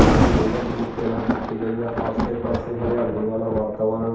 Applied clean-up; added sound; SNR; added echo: none; Thunder; -2 dB; reverberation time 0.8 s.